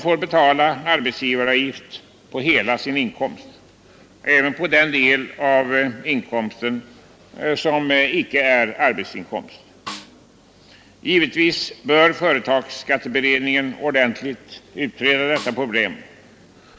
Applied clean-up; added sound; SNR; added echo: none; Snare drum; 15 dB; none.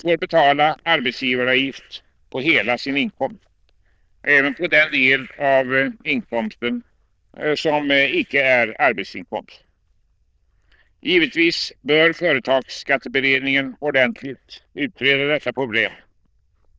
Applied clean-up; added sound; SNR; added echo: neural diffusion model UNIVERSE++.